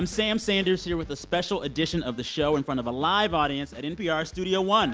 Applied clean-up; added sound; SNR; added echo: none; none; none; none.